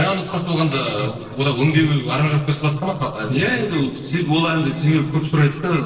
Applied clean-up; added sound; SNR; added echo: neural separator model SepFormer DNS4.